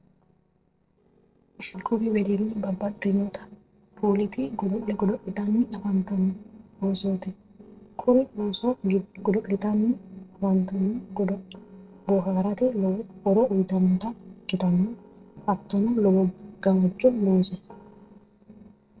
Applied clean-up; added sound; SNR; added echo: neural separator model SepFormer DNS4.